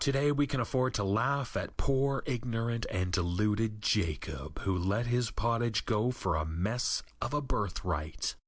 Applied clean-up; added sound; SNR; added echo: none; none; none; none.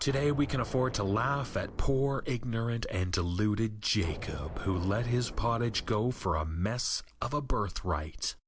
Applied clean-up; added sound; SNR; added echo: none; Explosion; 14 dB; none.